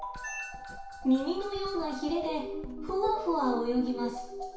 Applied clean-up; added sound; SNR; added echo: none; Writing; 15 dB; reverberation time 0.6 s.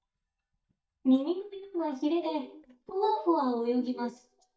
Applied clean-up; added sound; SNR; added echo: neural mask model DeepFilterNet 3.